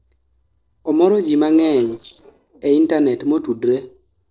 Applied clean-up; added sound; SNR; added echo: neural separator model SepFormer DNS4.